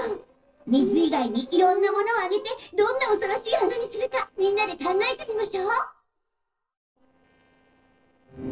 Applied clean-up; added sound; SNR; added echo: neural separator model SepFormer DNS4.